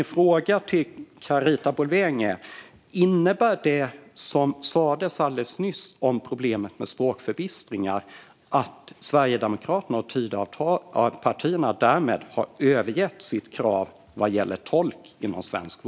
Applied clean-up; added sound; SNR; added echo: none; none; none; none.